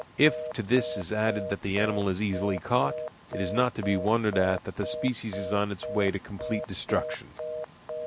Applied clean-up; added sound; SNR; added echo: none; Telephone; 8 dB; none.